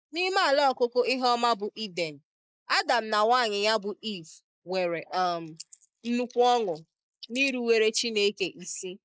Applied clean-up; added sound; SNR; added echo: neural mask model Resemble Enhance denoiser.